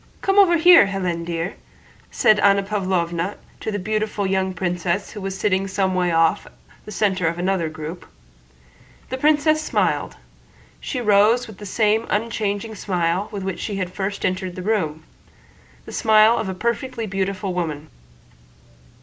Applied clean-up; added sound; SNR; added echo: none; none; none; none.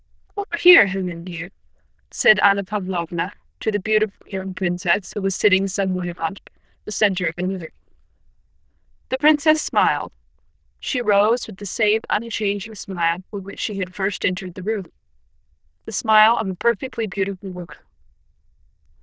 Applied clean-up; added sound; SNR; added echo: neural diffusion model UNIVERSE++.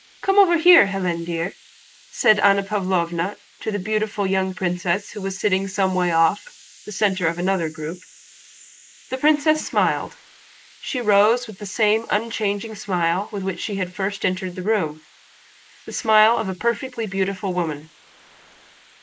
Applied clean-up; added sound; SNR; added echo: neural mask model Resemble Enhance denoiser.